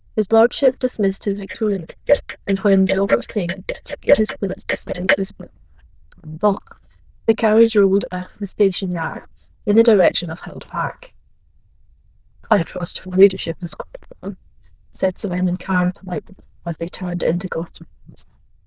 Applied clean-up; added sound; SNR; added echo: neural diffusion model UNIVERSE++.